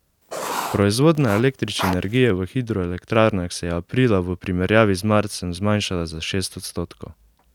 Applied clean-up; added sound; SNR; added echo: none; Writing; 9 dB; none.